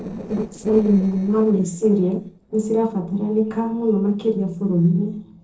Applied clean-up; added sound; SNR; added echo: neural separator model SepFormer DNS4.